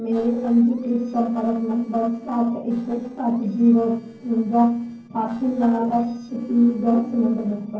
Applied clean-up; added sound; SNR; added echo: neural separator model SepFormer DNS4.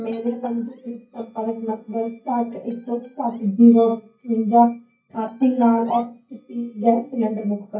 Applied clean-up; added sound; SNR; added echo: neural mask model DeepFilterNet 3.